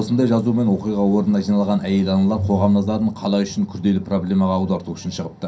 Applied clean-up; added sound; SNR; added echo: none; Bowed string instrument; 13 dB; reverberation time 0.3 s.